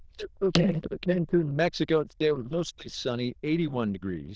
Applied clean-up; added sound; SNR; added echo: neural diffusion model UNIVERSE++.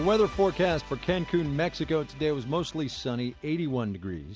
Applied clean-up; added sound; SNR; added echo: none; none; none; none.